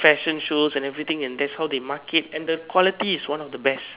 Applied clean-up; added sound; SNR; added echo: none; none; none; none.